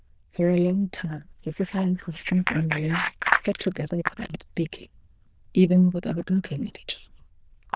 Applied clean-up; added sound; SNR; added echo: neural diffusion model UNIVERSE++.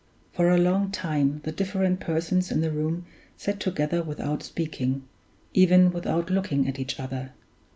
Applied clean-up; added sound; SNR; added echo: none; none; none; none.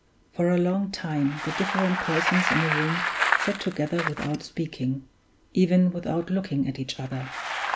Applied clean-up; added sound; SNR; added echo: none; Bicycle; 4 dB; none.